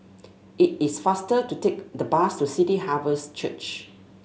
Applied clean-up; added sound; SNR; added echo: none; none; none; none.